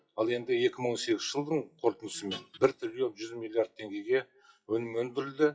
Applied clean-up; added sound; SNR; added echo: classical method WPE with log-MMSE.